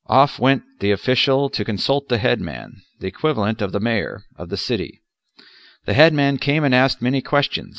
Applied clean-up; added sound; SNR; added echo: none; none; none; none.